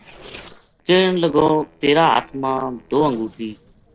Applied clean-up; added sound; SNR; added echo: neural separator model SepFormer DNS4.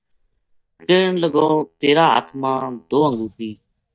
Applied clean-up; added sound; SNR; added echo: neural mask model DeepFilterNet 3.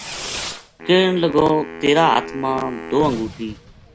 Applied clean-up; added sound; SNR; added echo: none; Fireworks + Wind instrument, woodwind instrument; 12 dB; none.